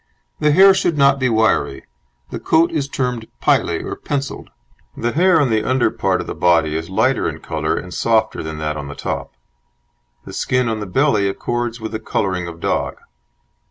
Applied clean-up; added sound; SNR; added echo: none; none; none; none.